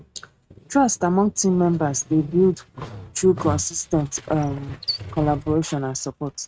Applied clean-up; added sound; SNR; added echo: neural mask model RNNoise.